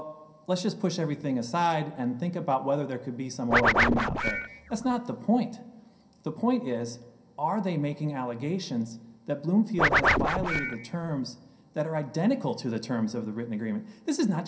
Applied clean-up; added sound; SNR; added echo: none; Scratching (performance technique); -3 dB; reverberation time 0.3 s.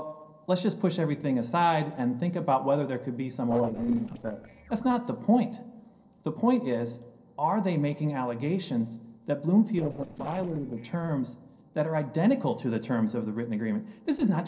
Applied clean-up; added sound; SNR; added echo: neural separator model SepFormer DNS4.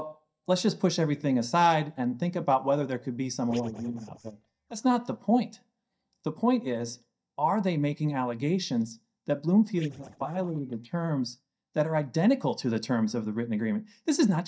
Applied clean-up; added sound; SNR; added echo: neural mask model DeepFilterNet 3.